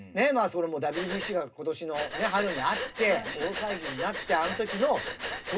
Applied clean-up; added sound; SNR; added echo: none; Breathing; 6 dB; reverberation time 0.2 s.